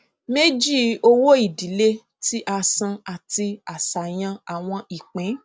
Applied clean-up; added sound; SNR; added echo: none; none; none; none.